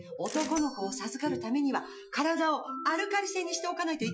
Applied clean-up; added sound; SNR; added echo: classical method Wiener filter.